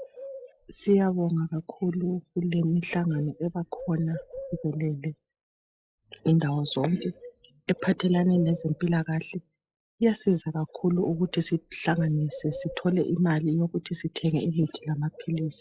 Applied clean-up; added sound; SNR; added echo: classical method log-MMSE.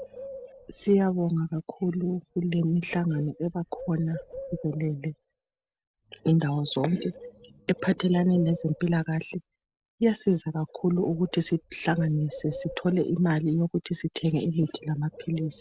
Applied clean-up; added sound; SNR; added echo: none; Bird; 19 dB; none.